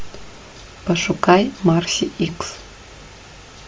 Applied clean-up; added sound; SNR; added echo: none; none; none; none.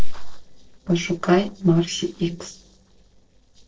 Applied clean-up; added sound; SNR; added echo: neural separator model SepFormer DNS4.